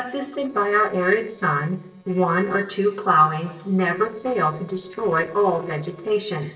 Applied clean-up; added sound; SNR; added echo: neural separator model SepFormer DNS4.